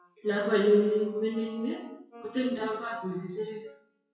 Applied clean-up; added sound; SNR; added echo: classical method WPE with log-MMSE.